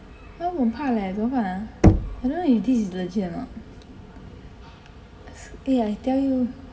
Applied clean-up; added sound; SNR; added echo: none; Knock; -2 dB; reverberation time 1.5 s.